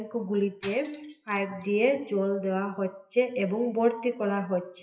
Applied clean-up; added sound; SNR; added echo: classical method WPE with log-MMSE.